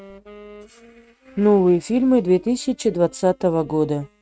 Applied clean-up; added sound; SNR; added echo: neural mask model RNNoise.